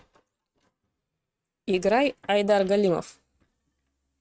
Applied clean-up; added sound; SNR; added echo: neural mask model RNNoise.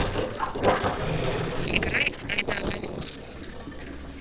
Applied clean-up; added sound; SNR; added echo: neural separator model SepFormer DNS4.